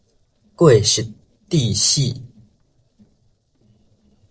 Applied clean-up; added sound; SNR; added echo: neural separator model SepFormer DNS4.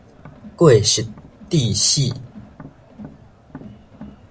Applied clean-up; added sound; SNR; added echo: none; Crowd + Tap; 20 dB; none.